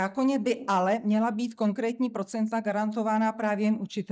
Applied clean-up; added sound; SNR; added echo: neural mask model DeepFilterNet 3.